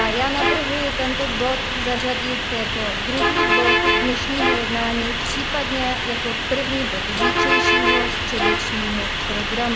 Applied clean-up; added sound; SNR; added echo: none; Bus; -5 dB; none.